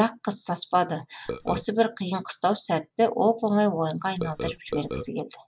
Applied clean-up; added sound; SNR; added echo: none; Burping, eructation; 7 dB; none.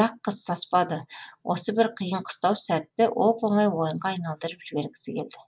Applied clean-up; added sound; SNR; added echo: none; none; none; none.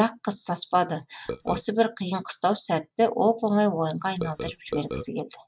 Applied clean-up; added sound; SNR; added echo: neural mask model RNNoise.